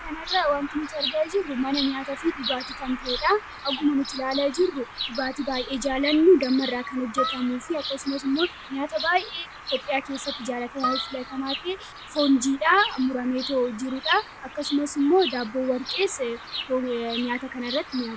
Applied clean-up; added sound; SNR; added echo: none; Harp + Bird vocalization, bird call, bird song; 9 dB; none.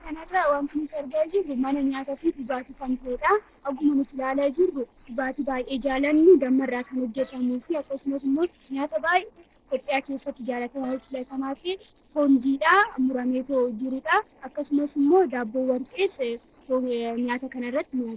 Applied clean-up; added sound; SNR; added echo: neural separator model SepFormer DNS4.